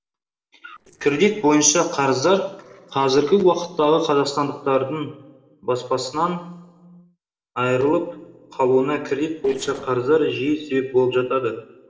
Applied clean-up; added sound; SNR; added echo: neural separator model SepFormer DNS4.